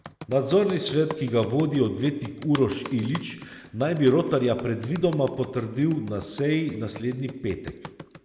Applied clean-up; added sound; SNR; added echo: none; Computer keyboard; 18 dB; none.